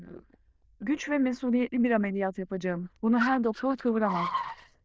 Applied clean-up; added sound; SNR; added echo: neural diffusion model UNIVERSE++.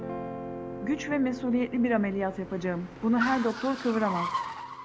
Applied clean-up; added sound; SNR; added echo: none; Guitar + Car; 8 dB; none.